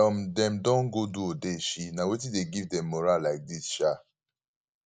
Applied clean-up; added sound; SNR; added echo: none; none; none; none.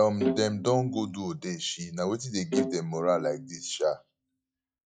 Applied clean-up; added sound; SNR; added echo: classical method log-MMSE.